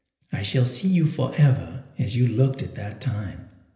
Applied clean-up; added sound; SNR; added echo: none; none; none; reverberation time 1.4 s.